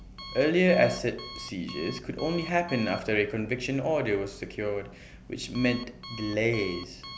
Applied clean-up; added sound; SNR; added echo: none; Alarm; 16 dB; none.